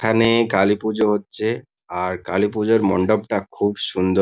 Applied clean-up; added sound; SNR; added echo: none; none; none; none.